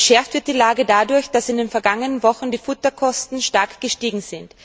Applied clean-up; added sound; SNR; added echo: none; none; none; none.